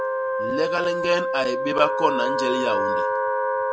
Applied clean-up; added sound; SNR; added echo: none; Wind instrument, woodwind instrument; -2 dB; none.